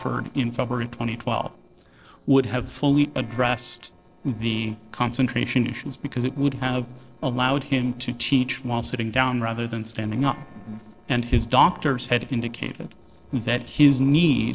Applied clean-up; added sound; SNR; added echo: neural separator model SepFormer DNS4.